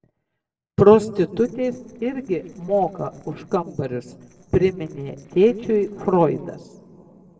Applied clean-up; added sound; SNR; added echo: neural separator model SepFormer DNS4.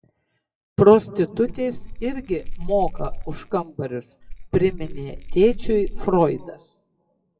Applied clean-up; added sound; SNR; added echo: classical method WPE with log-MMSE.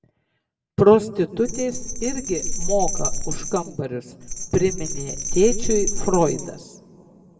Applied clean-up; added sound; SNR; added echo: none; Bell; 2 dB; reverberation time 1.1 s.